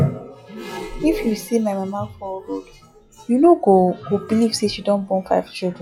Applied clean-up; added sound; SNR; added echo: classical method log-MMSE.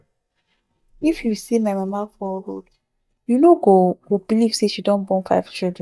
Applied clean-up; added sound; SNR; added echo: neural mask model DeepFilterNet 3.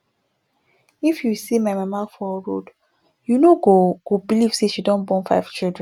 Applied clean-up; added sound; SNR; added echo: none; none; none; none.